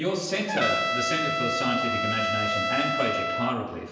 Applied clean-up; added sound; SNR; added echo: none; Trumpet; -2 dB; reverberation time 1.0 s.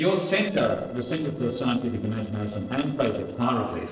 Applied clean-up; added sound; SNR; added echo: neural separator model SepFormer DNS4.